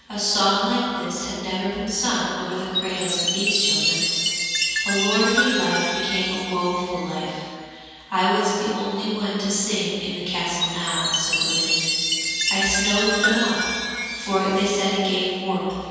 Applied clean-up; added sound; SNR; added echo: none; Chime; 3 dB; reverberation time 2.1 s.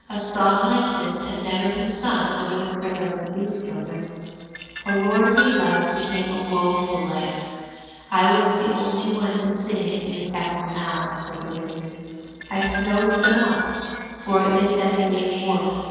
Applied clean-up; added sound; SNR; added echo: neural separator model SepFormer DNS4.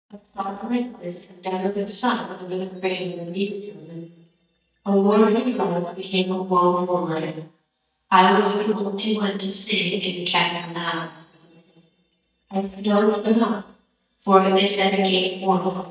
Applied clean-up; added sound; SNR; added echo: neural mask model DeepFilterNet 3.